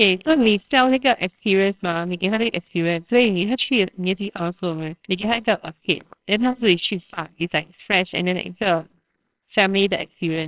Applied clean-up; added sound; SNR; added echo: neural separator model SepFormer WHAMR!.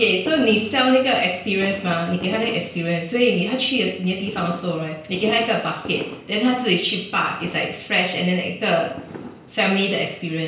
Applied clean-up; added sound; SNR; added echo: none; Fireworks; 17 dB; reverberation time 0.5 s.